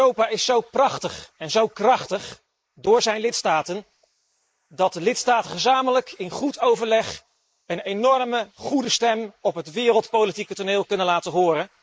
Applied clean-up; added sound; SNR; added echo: neural mask model Resemble Enhance denoiser.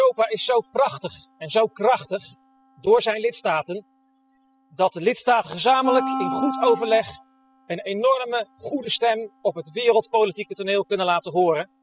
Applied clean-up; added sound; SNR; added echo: classical method spectral subtraction.